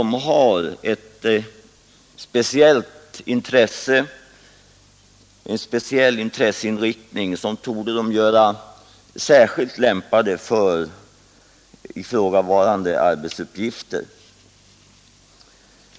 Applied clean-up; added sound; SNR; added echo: none; none; none; none.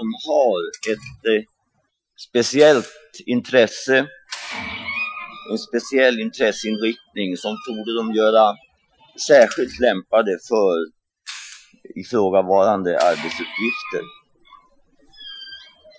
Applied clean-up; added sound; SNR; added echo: classical method Wiener filter.